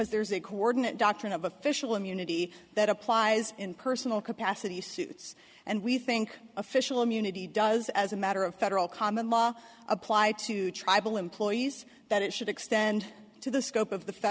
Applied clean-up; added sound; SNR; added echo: none; none; none; none.